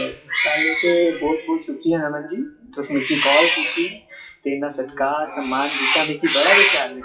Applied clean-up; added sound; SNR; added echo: classical method WPE with log-MMSE.